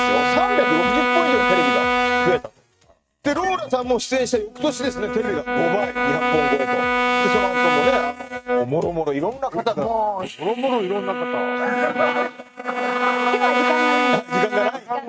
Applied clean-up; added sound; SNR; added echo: neural mask model RNNoise.